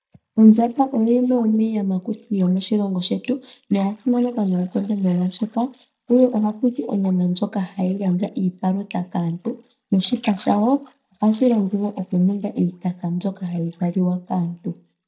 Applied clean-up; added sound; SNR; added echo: neural mask model DeepFilterNet 3.